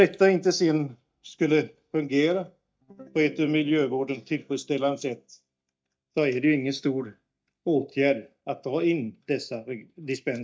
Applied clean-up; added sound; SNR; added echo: neural mask model DeepFilterNet 3.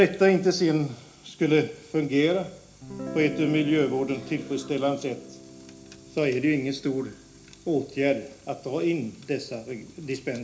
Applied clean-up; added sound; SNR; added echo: none; Guitar; 17 dB; reverberation time 0.4 s.